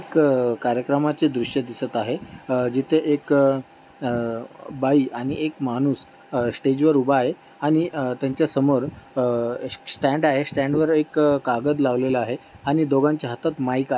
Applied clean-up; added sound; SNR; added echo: none; none; none; none.